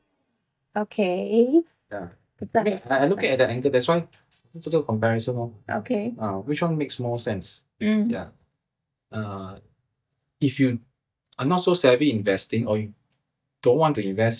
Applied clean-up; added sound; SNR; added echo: neural mask model DeepFilterNet 3.